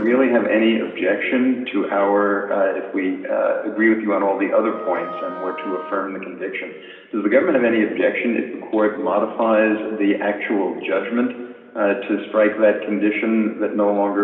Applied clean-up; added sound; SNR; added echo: none; Wind instrument, woodwind instrument; 13 dB; reverberation time 2.6 s.